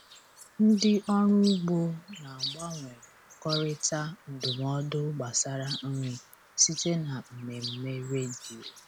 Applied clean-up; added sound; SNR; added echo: none; Chirp, tweet; 13 dB; none.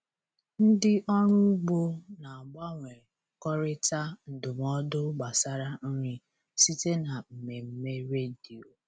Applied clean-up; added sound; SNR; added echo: none; none; none; none.